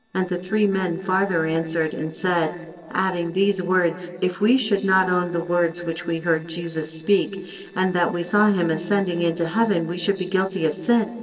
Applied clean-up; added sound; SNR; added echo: neural separator model SepFormer DNS4.